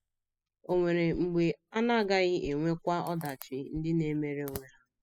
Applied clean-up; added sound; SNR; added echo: classical method spectral subtraction.